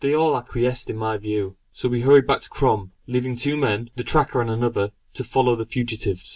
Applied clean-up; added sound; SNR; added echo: none; none; none; none.